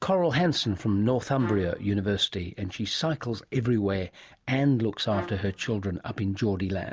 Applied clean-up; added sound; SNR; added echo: none; Trumpet; 14 dB; none.